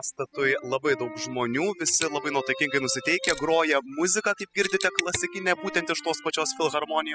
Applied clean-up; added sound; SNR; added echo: classical method spectral subtraction.